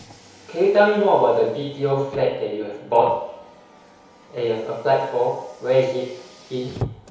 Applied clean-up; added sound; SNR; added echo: none; Car; 18 dB; reverberation time 2.2 s.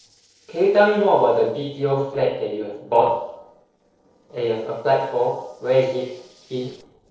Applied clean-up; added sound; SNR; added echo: neural separator model SepFormer DNS4.